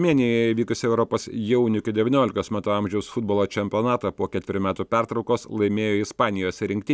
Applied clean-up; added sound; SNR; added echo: none; none; none; none.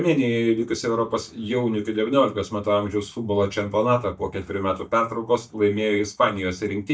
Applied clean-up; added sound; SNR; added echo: neural mask model DeepFilterNet 3.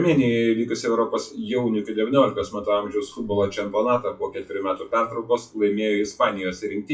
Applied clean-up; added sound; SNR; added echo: classical method WPE with log-MMSE.